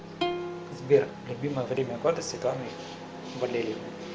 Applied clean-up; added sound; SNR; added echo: none; Plucked string instrument; 9 dB; none.